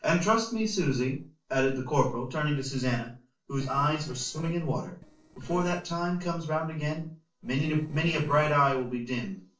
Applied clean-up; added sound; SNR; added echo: neural separator model SepFormer DNS4.